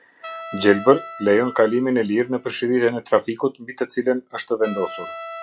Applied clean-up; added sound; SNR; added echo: classical method log-MMSE.